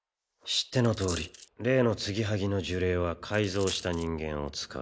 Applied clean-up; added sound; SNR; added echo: neural mask model Resemble Enhance denoiser.